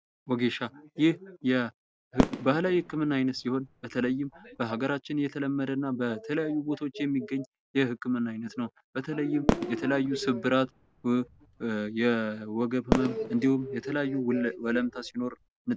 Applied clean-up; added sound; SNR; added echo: none; Fireworks; 6 dB; none.